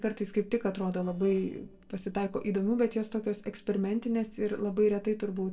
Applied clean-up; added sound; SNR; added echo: neural separator model SepFormer DNS4.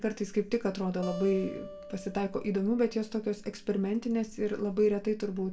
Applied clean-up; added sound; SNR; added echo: none; Acoustic guitar; 15 dB; reverberation time 0.5 s.